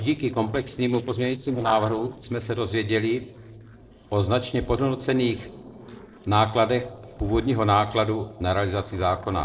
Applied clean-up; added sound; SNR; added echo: neural separator model SepFormer DNS4.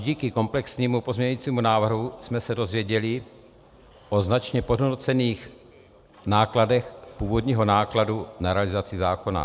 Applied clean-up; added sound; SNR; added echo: none; none; none; none.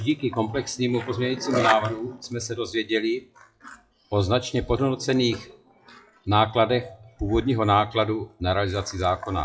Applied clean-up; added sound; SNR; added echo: classical method WPE with log-MMSE.